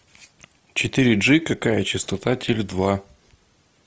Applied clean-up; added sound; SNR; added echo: none; none; none; none.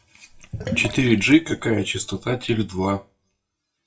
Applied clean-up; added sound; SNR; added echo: classical method WPE with log-MMSE.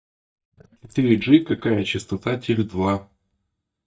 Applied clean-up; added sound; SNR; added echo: neural mask model DeepFilterNet 3.